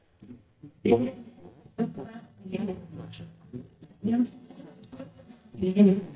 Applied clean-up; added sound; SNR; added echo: neural mask model DeepFilterNet 3.